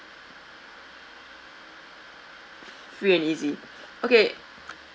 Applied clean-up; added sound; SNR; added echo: none; none; none; none.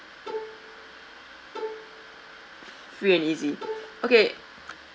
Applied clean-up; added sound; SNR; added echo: none; Bowed string instrument; 11 dB; none.